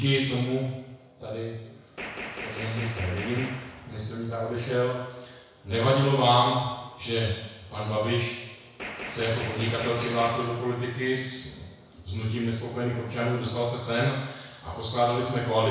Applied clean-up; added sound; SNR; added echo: none; Gunshot, gunfire; 10 dB; reverberation time 1.0 s.